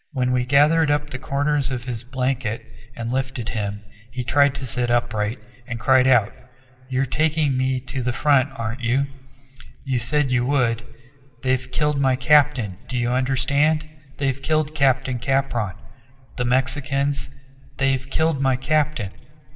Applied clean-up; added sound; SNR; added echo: none; none; none; reverberation time 0.5 s.